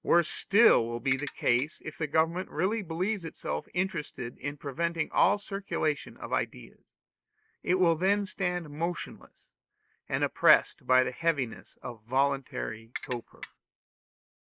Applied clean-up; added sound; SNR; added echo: neural mask model Resemble Enhance denoiser.